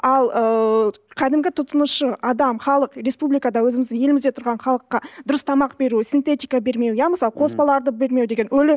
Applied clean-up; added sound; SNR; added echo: none; none; none; none.